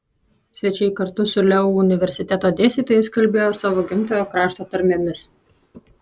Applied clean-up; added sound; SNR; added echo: none; none; none; none.